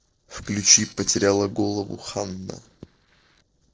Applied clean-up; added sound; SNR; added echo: neural separator model SepFormer DNS4.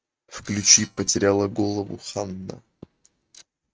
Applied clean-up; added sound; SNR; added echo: neural mask model RNNoise.